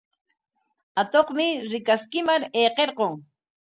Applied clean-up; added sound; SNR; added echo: none; none; none; none.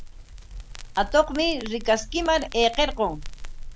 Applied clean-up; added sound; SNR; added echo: none; Crackle; 9 dB; none.